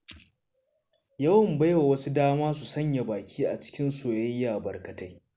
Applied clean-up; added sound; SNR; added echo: none; none; none; none.